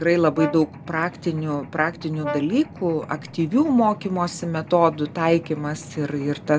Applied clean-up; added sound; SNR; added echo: none; Mechanisms + Brass instrument; 14 dB; none.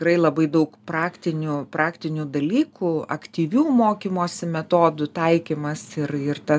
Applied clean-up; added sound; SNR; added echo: none; none; none; none.